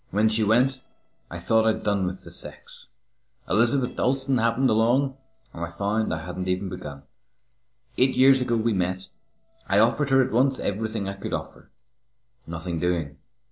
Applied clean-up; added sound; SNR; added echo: neural separator model SepFormer DNS4.